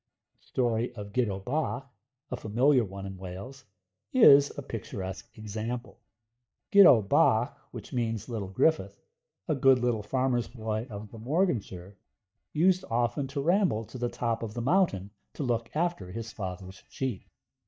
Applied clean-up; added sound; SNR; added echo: neural mask model DeepFilterNet 3.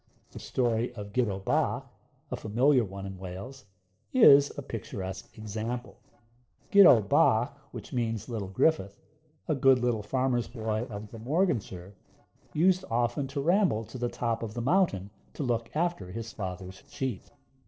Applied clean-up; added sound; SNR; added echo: neural separator model SepFormer DNS4.